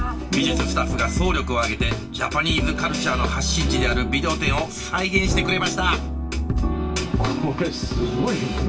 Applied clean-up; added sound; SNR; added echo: none; Boom; 19 dB; reverberation time 0.2 s.